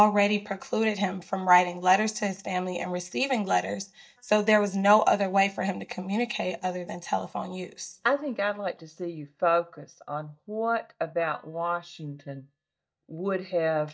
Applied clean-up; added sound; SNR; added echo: neural mask model DeepFilterNet 3.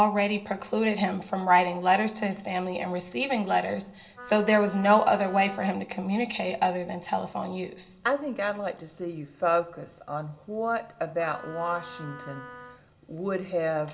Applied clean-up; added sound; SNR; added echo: none; Wind instrument, woodwind instrument; 17 dB; reverberation time 0.4 s.